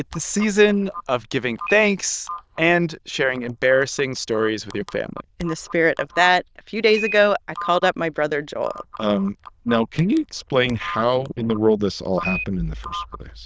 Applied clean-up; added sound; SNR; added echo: neural diffusion model UNIVERSE++.